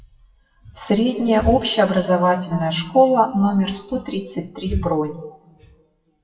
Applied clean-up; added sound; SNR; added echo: classical method WPE with log-MMSE.